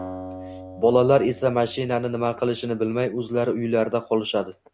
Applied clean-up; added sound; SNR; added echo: none; Acoustic guitar; 18 dB; none.